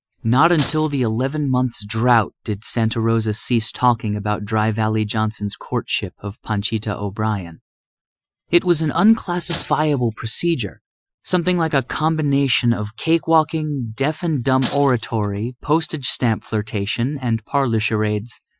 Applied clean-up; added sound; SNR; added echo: classical method Wiener filter.